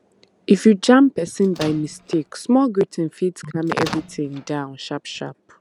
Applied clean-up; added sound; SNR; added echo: none; Microwave oven; 17 dB; none.